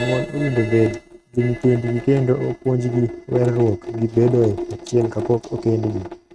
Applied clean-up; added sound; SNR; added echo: neural mask model RNNoise.